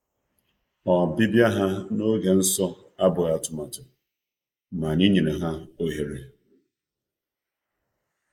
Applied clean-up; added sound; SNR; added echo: neural mask model Resemble Enhance denoiser.